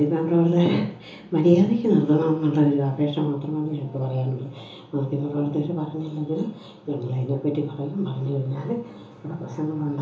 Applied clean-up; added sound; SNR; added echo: none; none; none; reverberation time 1.2 s.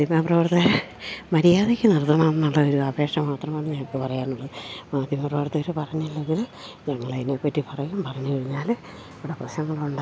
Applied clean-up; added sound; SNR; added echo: none; none; none; none.